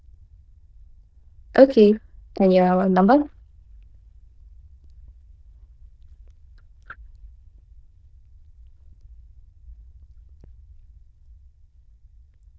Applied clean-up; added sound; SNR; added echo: neural diffusion model UNIVERSE++.